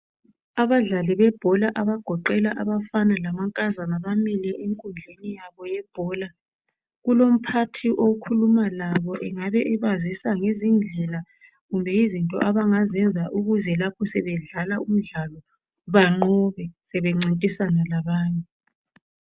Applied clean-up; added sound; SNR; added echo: none; none; none; none.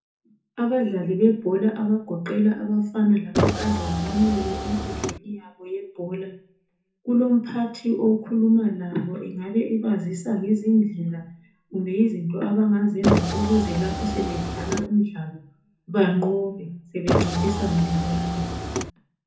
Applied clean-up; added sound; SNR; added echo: none; Car; 2 dB; reverberation time 0.6 s.